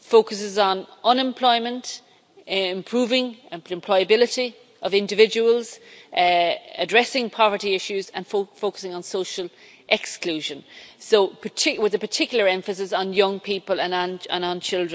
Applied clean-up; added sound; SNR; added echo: none; none; none; none.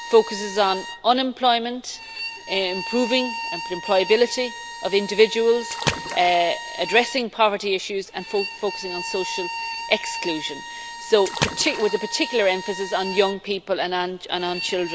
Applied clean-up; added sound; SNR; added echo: none; Water / Splash, splatter + Bowed string instrument; 9 dB; none.